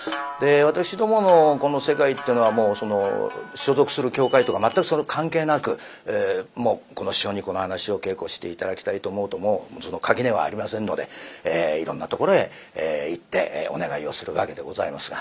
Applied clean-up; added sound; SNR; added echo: none; none; none; none.